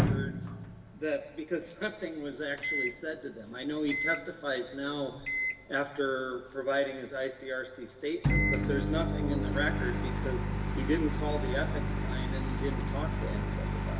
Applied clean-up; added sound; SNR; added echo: none; Microwave oven; -2 dB; reverberation time 3.0 s.